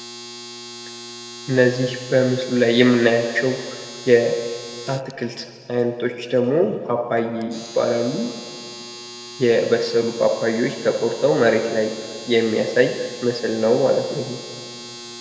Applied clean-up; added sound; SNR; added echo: none; Domestic sounds, home sounds; 16 dB; reverberation time 2.1 s.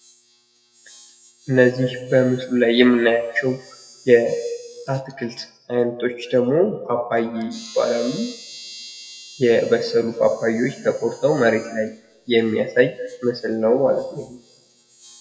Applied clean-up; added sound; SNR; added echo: classical method WPE with log-MMSE.